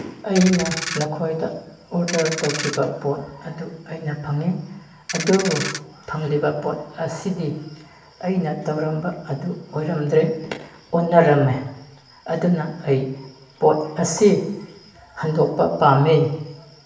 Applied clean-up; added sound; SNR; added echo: none; Ratchet, pawl; 6 dB; reverberation time 0.9 s.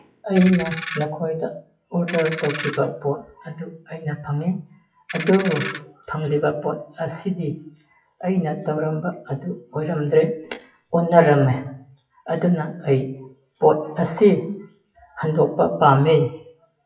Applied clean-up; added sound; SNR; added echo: classical method WPE with log-MMSE.